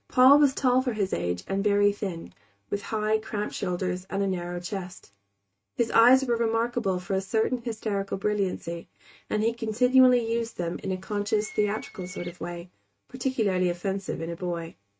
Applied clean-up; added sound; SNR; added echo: neural mask model RNNoise.